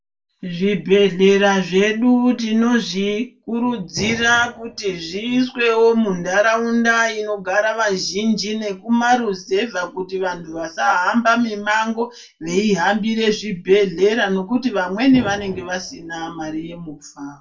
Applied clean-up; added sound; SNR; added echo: none; Explosion; 17 dB; reverberation time 0.2 s.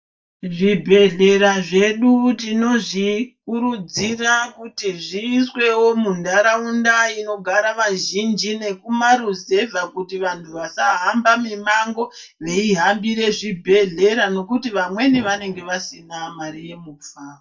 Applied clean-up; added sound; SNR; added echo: neural mask model DeepFilterNet 3.